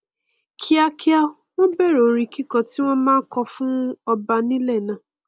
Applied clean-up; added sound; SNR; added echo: none; none; none; none.